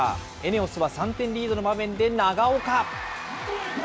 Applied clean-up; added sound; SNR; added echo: none; none; none; none.